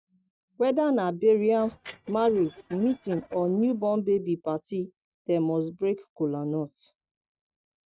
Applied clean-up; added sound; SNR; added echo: neural mask model RNNoise.